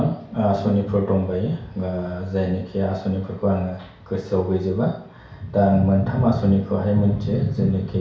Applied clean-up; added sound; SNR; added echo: none; none; none; reverberation time 0.6 s.